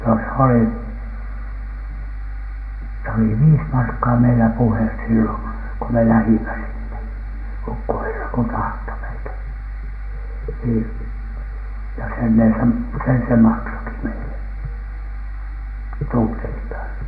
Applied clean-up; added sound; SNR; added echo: none; none; none; reverberation time 1.2 s.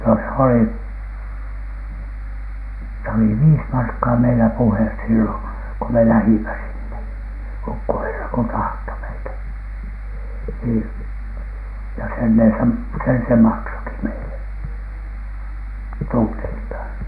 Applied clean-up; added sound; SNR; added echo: none; none; none; none.